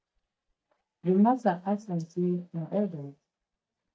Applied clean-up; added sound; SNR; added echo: neural mask model DeepFilterNet 3.